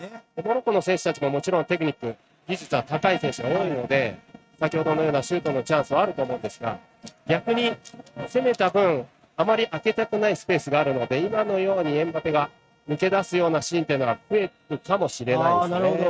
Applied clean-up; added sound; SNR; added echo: neural mask model RNNoise.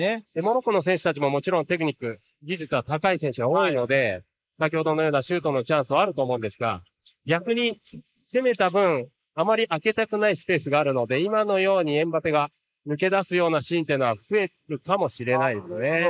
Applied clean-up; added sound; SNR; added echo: neural mask model Resemble Enhance denoiser.